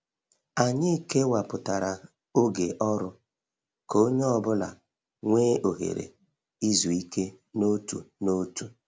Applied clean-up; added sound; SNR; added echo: none; none; none; none.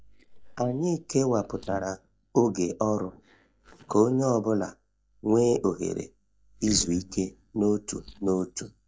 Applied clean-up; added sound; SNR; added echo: neural mask model DeepFilterNet 3.